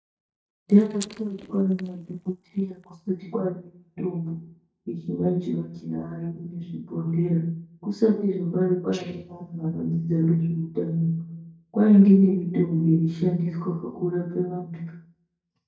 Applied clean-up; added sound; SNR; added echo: neural mask model DeepFilterNet 3.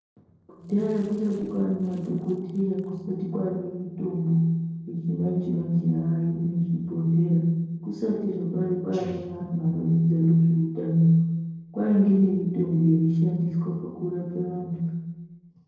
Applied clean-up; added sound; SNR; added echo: neural separator model SepFormer DNS4.